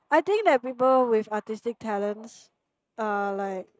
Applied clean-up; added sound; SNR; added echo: neural mask model RNNoise.